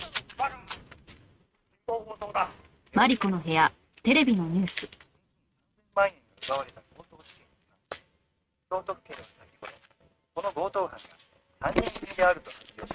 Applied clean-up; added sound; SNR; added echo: neural mask model RNNoise.